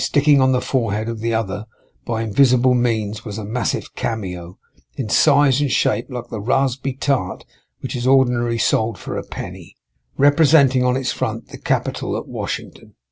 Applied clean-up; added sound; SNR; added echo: none; none; none; none.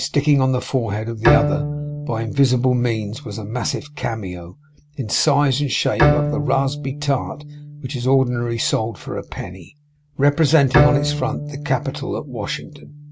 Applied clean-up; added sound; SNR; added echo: none; Bowed string instrument; 4 dB; none.